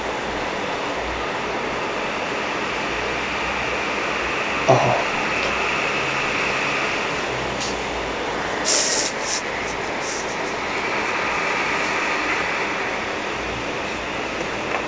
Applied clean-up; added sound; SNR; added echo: none; none; none; none.